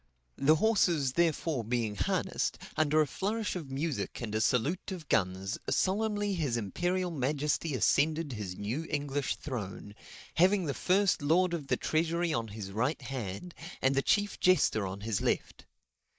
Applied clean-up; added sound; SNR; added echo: neural mask model Resemble Enhance denoiser.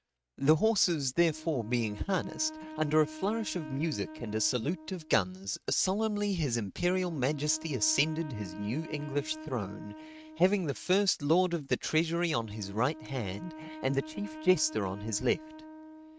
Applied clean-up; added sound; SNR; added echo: neural mask model RNNoise.